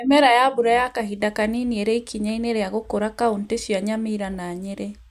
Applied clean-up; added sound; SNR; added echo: none; none; none; none.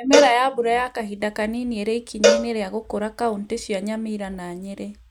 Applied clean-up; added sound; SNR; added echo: none; Cowbell; 1 dB; none.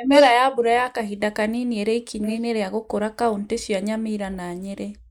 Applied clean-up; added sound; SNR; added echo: neural mask model Resemble Enhance denoiser.